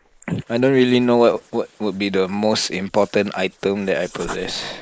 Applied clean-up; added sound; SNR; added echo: neural mask model Resemble Enhance denoiser.